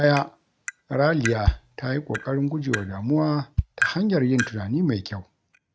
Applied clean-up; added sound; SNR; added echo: neural mask model RNNoise.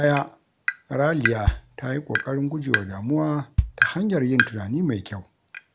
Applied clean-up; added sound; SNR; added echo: none; Bass drum + Tap; 3 dB; none.